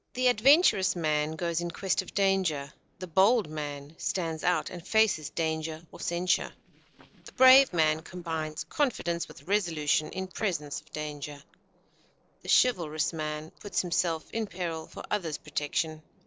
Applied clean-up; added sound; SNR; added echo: neural separator model SepFormer DNS4.